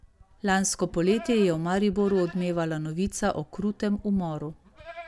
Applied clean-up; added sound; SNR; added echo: none; Typing + Livestock, farm animals, working animals; 19 dB; none.